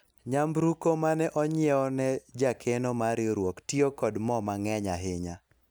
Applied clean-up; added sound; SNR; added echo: none; none; none; none.